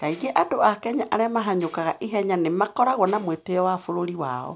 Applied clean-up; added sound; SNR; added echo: none; Tambourine; 14 dB; none.